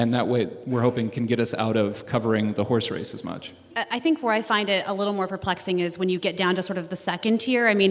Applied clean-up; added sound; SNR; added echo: none; none; none; none.